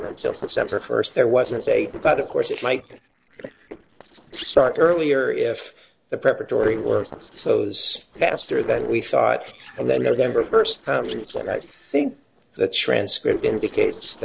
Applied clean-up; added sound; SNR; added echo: neural separator model SepFormer DNS4.